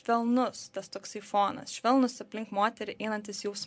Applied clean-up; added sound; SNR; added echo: none; none; none; none.